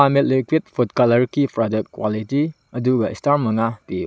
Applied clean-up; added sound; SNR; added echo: none; none; none; none.